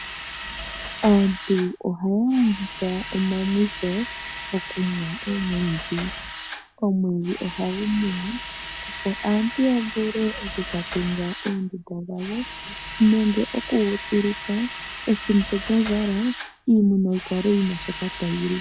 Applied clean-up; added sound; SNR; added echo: none; Drill; 11 dB; none.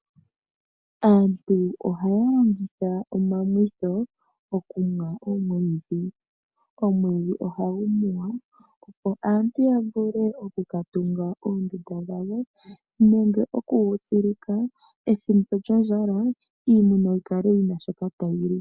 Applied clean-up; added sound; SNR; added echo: none; none; none; none.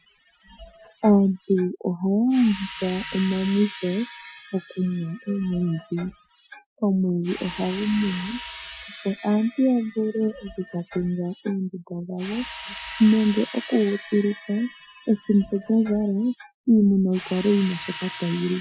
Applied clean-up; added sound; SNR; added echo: classical method Wiener filter.